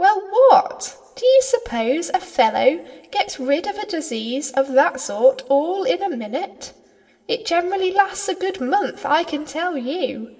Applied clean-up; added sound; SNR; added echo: none; none; none; reverberation time 1.5 s.